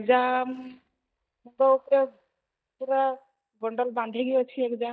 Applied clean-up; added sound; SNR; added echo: neural mask model DeepFilterNet 3.